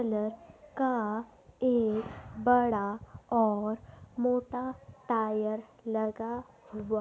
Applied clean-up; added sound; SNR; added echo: none; none; none; none.